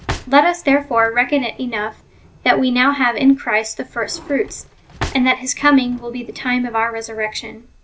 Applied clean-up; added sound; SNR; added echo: none; Drawer open or close; 17 dB; none.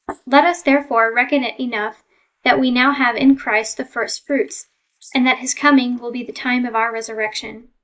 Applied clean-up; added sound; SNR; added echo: neural mask model Resemble Enhance denoiser.